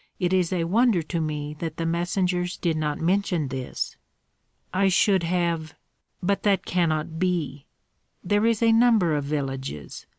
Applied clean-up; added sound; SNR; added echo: none; none; none; none.